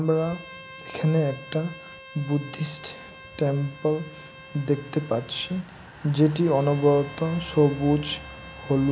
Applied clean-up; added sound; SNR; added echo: none; Bowed string instrument; 18 dB; none.